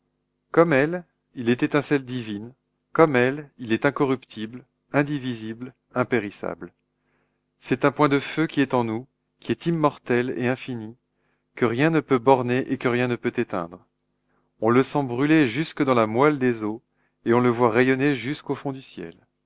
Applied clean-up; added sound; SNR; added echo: none; none; none; none.